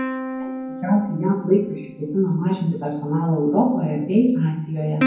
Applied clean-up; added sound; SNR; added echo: none; Plucked string instrument; 10 dB; reverberation time 0.9 s.